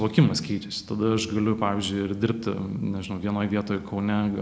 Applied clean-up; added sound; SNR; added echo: none; none; none; none.